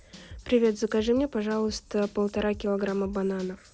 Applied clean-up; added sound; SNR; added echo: none; Drum / Drum kit; 20 dB; none.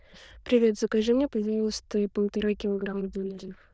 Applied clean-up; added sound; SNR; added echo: neural diffusion model UNIVERSE++.